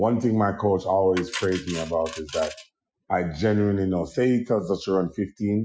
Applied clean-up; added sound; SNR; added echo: classical method Wiener filter.